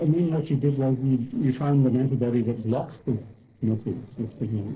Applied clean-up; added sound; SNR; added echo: neural separator model SepFormer DNS4.